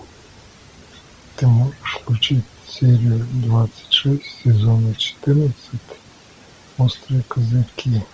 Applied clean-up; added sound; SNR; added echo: none; none; none; none.